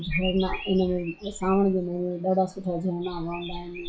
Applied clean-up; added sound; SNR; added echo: classical method WPE with log-MMSE.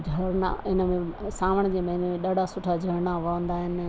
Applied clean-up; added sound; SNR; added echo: none; none; none; none.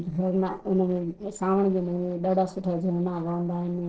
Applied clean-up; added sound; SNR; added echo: neural separator model SepFormer DNS4.